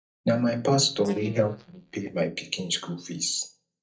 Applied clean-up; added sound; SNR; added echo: neural mask model DeepFilterNet 3.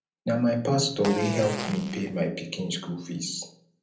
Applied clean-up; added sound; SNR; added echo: none; Fart; 8 dB; reverberation time 0.6 s.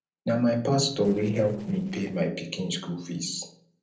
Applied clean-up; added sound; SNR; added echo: neural separator model SepFormer DNS4.